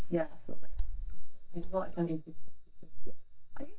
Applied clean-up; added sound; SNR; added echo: neural mask model DeepFilterNet 3.